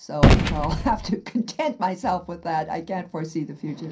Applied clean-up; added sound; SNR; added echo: none; Gunshot, gunfire; -3 dB; reverberation time 0.3 s.